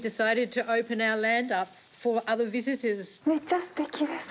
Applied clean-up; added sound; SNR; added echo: none; none; none; none.